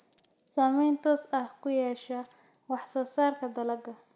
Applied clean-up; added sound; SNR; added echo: none; Bird vocalization, bird call, bird song; -2 dB; none.